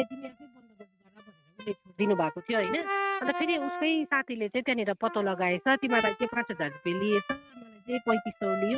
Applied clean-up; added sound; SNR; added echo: neural mask model RNNoise.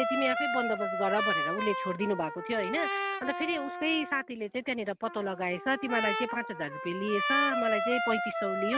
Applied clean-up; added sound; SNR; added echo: none; Trumpet; 1 dB; none.